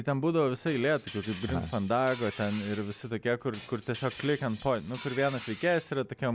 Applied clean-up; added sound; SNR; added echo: none; Glass; 15 dB; none.